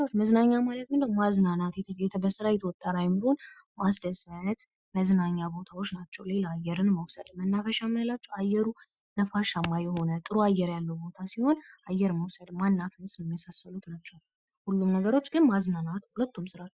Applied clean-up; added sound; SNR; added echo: classical method Wiener filter.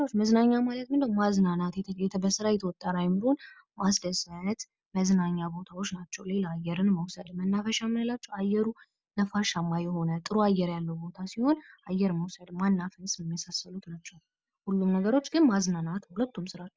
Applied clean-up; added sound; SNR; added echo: none; none; none; none.